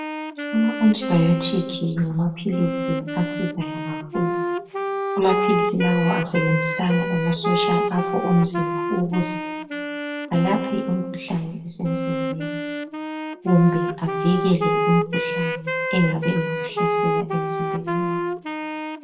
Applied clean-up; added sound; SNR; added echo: none; Wind instrument, woodwind instrument; 3 dB; reverberation time 0.7 s.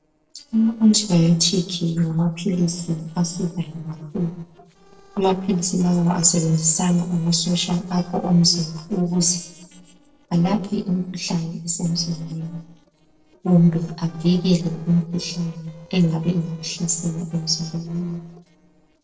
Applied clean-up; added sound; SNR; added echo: neural separator model SepFormer DNS4.